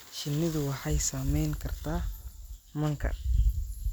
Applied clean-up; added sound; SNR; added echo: none; none; none; none.